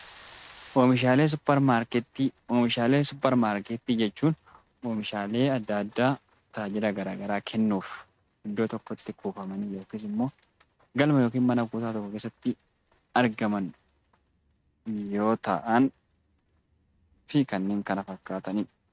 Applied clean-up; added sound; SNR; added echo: neural mask model RNNoise.